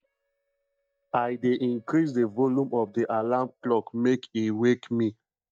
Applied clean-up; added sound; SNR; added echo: neural mask model DeepFilterNet 3.